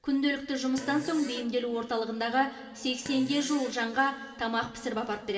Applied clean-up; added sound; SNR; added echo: none; Fart; 16 dB; reverberation time 2.3 s.